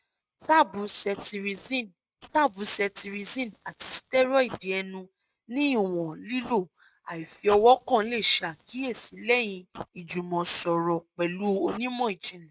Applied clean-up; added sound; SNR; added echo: neural mask model RNNoise.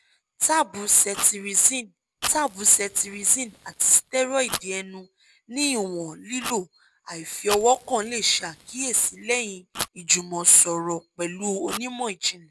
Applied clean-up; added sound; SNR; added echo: none; Fire; 13 dB; none.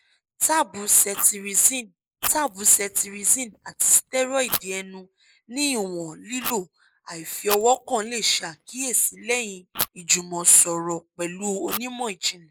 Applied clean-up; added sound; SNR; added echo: neural mask model Resemble Enhance denoiser.